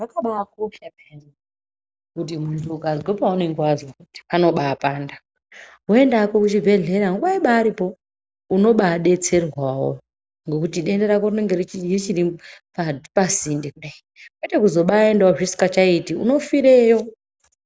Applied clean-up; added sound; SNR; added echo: none; none; none; none.